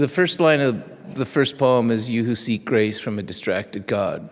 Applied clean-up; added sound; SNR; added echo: none; none; none; none.